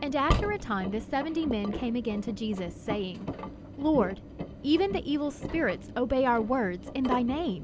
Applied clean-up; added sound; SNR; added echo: none; Engine; 7 dB; none.